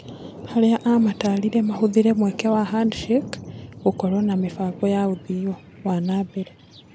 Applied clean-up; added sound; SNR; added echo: none; Thunder; 16 dB; none.